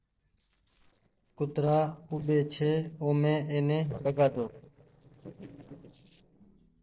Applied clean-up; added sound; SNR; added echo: neural separator model SepFormer DNS4.